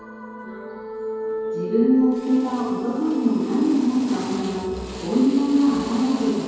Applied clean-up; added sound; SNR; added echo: none; Drill; 19 dB; reverberation time 2.2 s.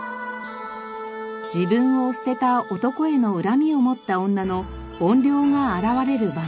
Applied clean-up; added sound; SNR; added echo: none; none; none; none.